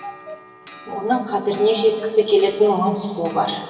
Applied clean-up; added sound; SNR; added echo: none; Clock; 17 dB; reverberation time 2.5 s.